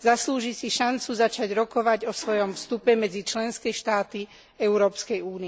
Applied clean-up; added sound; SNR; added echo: none; none; none; none.